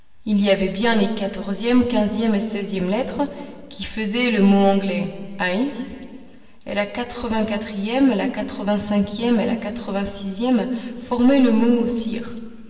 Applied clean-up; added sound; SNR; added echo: none; Bird; 15 dB; reverberation time 1.9 s.